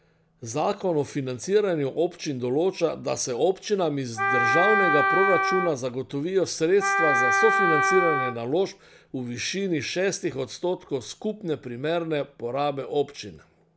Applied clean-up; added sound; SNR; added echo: none; Wind instrument, woodwind instrument; -3 dB; none.